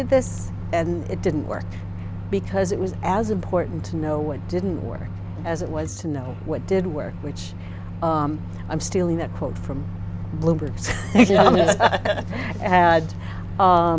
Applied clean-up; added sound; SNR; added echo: none; Microwave oven; 8 dB; none.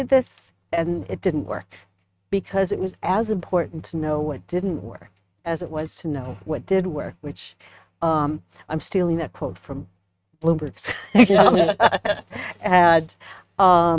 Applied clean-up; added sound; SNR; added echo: neural mask model RNNoise.